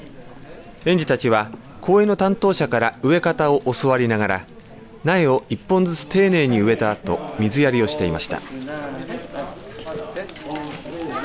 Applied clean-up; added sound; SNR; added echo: none; none; none; none.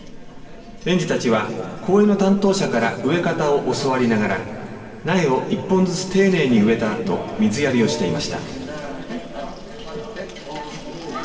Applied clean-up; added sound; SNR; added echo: none; none; none; reverberation time 2.7 s.